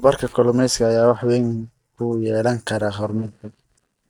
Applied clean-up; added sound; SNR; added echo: neural mask model DeepFilterNet 3.